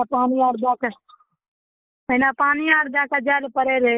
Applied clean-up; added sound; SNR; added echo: neural mask model Resemble Enhance denoiser.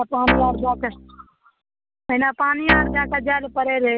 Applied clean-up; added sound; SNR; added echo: none; Guitar; 1 dB; none.